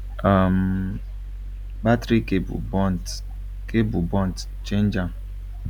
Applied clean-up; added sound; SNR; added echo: none; Mechanical fan; 8 dB; none.